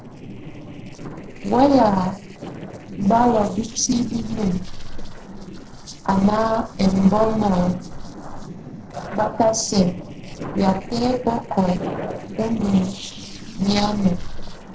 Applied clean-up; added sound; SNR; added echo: neural separator model SepFormer DNS4.